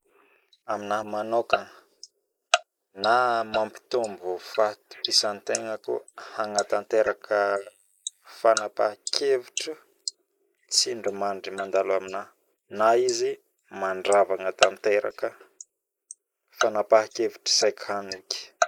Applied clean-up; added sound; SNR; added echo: neural mask model Resemble Enhance denoiser.